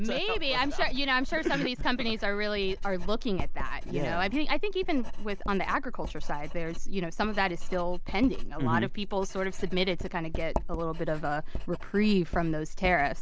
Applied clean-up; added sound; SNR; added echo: none; Writing; 0 dB; none.